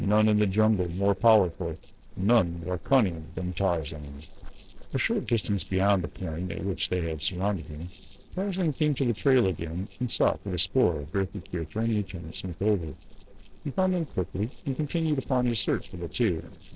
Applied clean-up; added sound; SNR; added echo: neural separator model SepFormer DNS4.